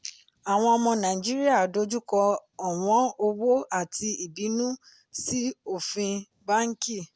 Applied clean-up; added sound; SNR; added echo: none; none; none; none.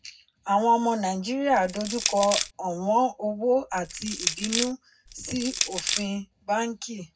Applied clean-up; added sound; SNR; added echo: none; Crushing; 4 dB; reverberation time 0.3 s.